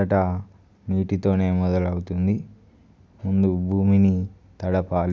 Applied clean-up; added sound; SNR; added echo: none; none; none; none.